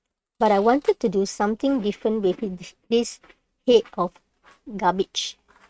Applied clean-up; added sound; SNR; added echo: neural mask model RNNoise.